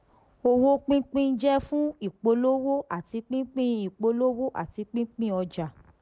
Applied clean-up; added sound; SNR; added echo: none; none; none; none.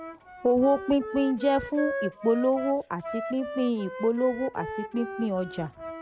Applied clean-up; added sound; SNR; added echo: none; Wind instrument, woodwind instrument; 10 dB; none.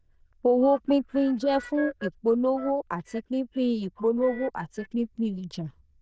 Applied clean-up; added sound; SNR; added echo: neural diffusion model UNIVERSE++.